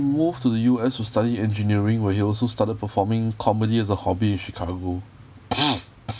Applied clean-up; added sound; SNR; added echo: none; none; none; none.